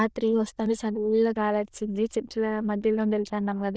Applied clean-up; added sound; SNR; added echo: neural diffusion model UNIVERSE++.